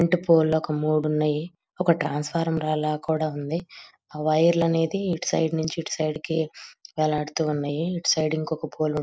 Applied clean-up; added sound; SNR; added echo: neural mask model Resemble Enhance denoiser.